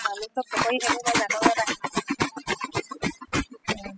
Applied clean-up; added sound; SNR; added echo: classical method spectral subtraction.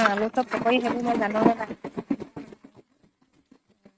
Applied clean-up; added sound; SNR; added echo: neural mask model RNNoise.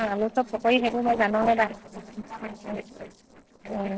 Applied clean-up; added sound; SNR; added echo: neural separator model SepFormer DNS4.